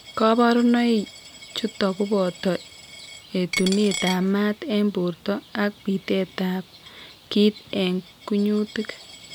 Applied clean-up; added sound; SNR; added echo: none; Coin (dropping); 16 dB; none.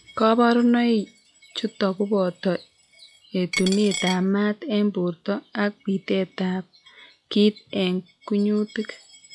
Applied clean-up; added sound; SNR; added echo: classical method log-MMSE.